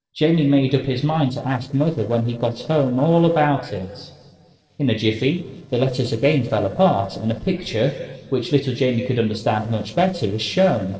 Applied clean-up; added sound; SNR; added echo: neural separator model SepFormer DNS4.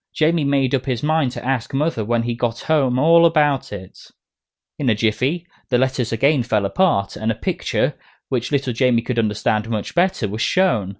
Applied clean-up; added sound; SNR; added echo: none; none; none; none.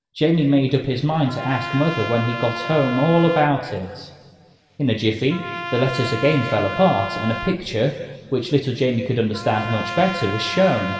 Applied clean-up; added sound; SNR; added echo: none; Trumpet; 11 dB; reverberation time 2.2 s.